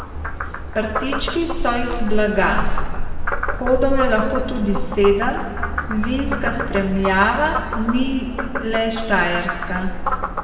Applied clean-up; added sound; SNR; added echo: none; Frog; 1 dB; reverberation time 1.5 s.